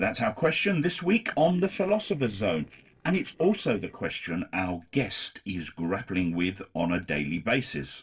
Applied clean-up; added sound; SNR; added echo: neural separator model SepFormer DNS4.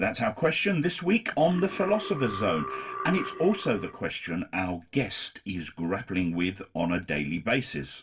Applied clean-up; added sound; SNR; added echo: none; Burping, eructation; 9 dB; reverberation time 0.2 s.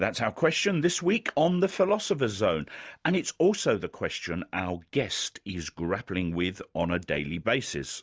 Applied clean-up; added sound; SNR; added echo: none; none; none; none.